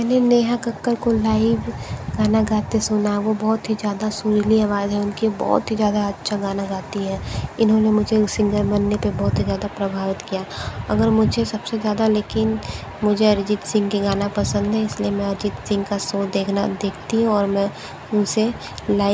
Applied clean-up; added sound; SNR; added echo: none; none; none; none.